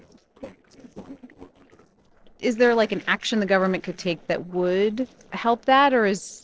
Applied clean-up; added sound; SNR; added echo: neural separator model SepFormer DNS4.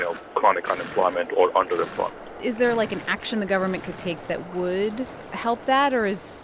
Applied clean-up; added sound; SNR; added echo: none; Train + Sink (filling or washing); 14 dB; none.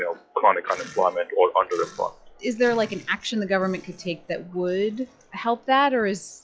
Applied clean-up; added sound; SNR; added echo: classical method log-MMSE.